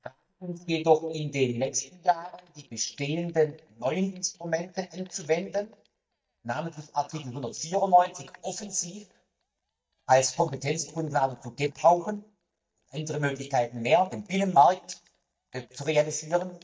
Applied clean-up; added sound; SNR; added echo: neural mask model DeepFilterNet 3.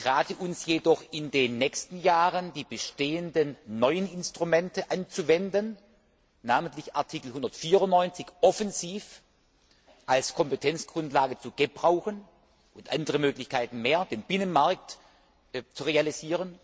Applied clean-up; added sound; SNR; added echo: none; none; none; none.